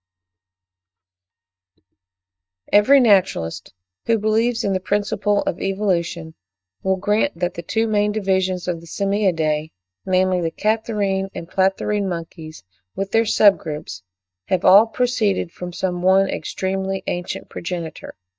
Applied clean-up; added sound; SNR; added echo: neural mask model DeepFilterNet 3.